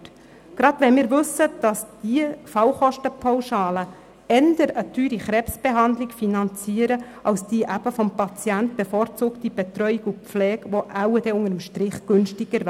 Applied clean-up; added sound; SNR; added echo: none; none; none; none.